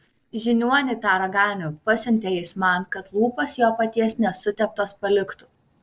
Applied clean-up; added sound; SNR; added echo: neural separator model SepFormer DNS4.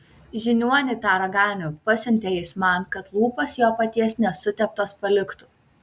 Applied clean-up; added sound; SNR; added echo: none; none; none; none.